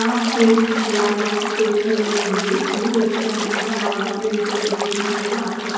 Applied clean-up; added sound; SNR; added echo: none; Bathtub (filling or washing); 5 dB; reverberation time 2.2 s.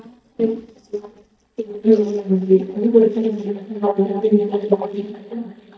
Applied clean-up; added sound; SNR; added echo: neural mask model DeepFilterNet 3.